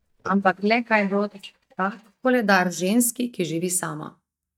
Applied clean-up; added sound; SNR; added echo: neural mask model DeepFilterNet 3.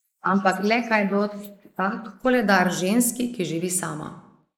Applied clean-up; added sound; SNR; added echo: neural mask model Resemble Enhance denoiser.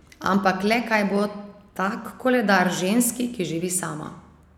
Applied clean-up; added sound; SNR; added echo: none; none; none; none.